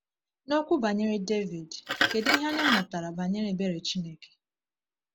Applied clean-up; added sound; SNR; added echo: none; Glass; 0 dB; none.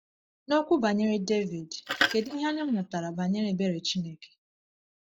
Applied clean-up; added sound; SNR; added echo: neural mask model DeepFilterNet 3.